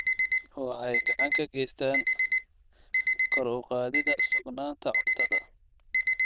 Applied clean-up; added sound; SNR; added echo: neural diffusion model UNIVERSE++.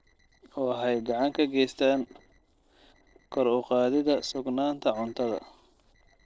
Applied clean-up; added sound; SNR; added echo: neural separator model SepFormer DNS4.